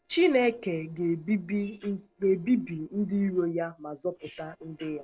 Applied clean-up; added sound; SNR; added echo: neural separator model SepFormer DNS4.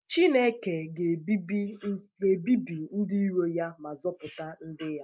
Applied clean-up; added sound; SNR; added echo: neural mask model Resemble Enhance denoiser.